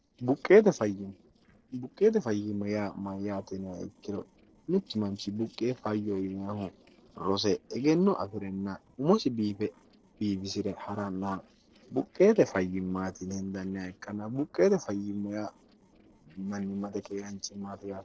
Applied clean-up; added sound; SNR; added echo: neural separator model SepFormer DNS4.